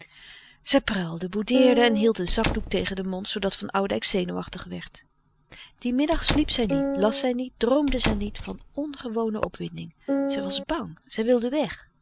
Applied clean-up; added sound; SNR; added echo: none; Piano + Squeak / Slam / Wood; 2 dB; none.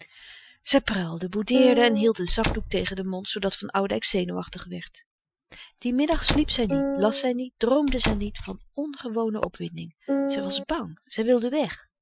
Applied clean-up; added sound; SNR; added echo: classical method Wiener filter.